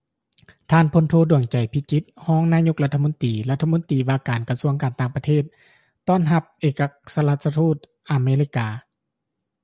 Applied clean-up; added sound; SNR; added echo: none; none; none; none.